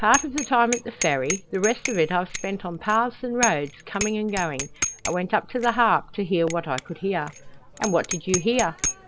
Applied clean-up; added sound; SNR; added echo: none; Bicycle bell; 8 dB; none.